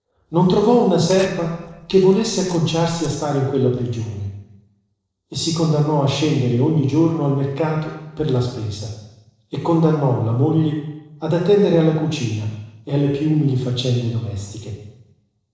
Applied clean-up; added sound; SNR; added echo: neural separator model SepFormer DNS4.